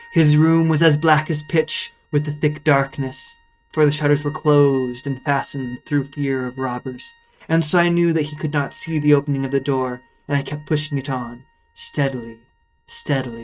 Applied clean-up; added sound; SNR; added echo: neural mask model RNNoise.